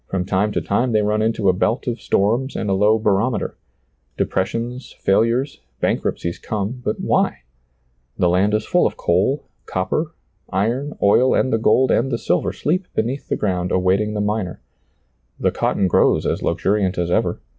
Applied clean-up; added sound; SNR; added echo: none; none; none; none.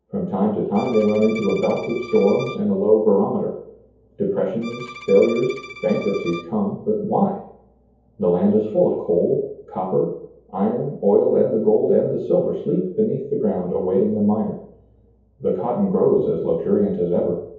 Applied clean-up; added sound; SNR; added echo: none; Bowed string instrument; 17 dB; reverberation time 0.7 s.